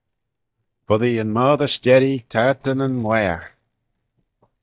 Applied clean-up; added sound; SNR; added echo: neural mask model DeepFilterNet 3.